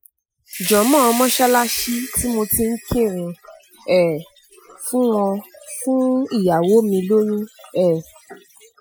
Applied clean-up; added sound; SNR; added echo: classical method Wiener filter.